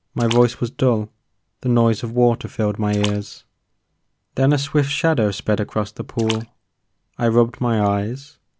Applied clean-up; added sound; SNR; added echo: none; Splash, splatter; 18 dB; none.